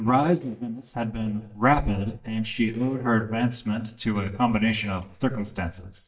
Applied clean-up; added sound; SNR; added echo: neural mask model DeepFilterNet 3.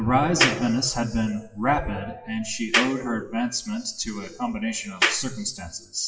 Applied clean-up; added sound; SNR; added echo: classical method WPE with log-MMSE.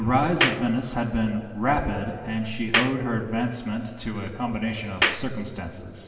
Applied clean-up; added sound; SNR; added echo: none; Clapping; 3 dB; reverberation time 2.9 s.